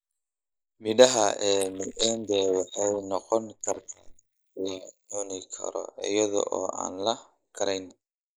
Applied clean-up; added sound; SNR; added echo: neural mask model Resemble Enhance denoiser.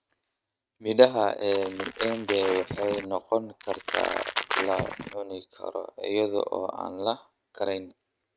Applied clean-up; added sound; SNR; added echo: neural mask model RNNoise.